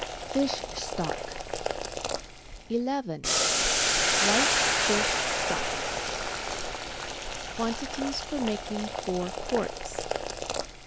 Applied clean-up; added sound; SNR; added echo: none; Boiling; -5 dB; none.